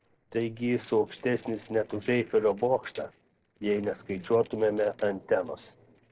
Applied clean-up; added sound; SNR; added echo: neural separator model SepFormer DNS4.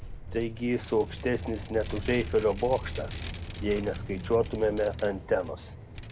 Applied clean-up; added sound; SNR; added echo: none; Vehicle; 8 dB; none.